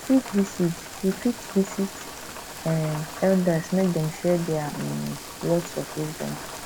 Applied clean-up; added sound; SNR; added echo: none; Frying (food) + Rain; 12 dB; none.